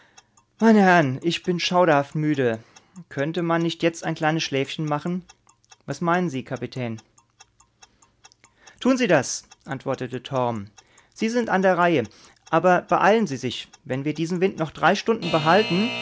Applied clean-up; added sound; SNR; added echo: none; Alarm / Clock; 19 dB; none.